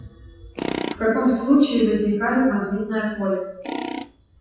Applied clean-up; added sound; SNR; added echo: classical method WPE with log-MMSE.